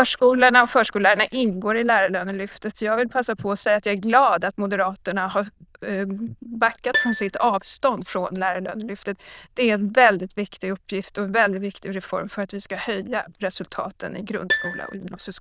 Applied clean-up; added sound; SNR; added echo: neural diffusion model UNIVERSE++.